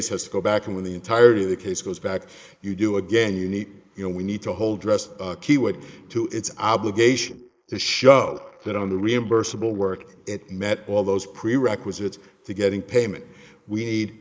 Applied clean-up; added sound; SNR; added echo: neural mask model Resemble Enhance denoiser.